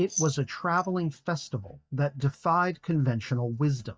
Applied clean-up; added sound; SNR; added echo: neural mask model DeepFilterNet 3.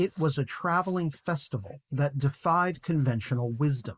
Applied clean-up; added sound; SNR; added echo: neural mask model Resemble Enhance denoiser.